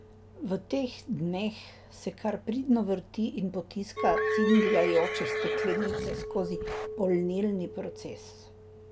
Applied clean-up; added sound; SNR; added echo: none; Chink, clink + Livestock, farm animals, working animals; 4 dB; none.